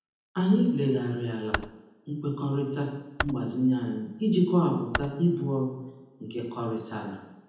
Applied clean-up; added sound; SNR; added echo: none; Computer keyboard; 9 dB; reverberation time 0.9 s.